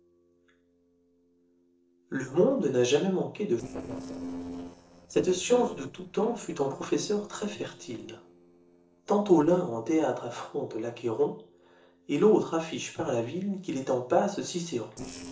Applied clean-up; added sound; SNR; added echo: neural separator model SepFormer DNS4.